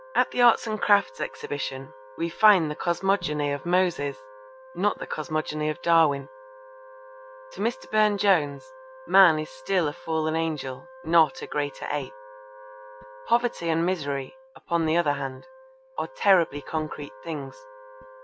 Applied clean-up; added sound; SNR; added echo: none; Wind instrument, woodwind instrument; 19 dB; none.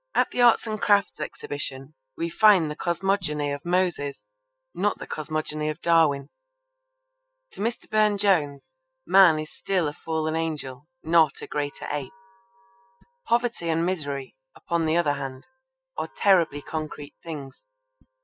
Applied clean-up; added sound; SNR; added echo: classical method spectral subtraction.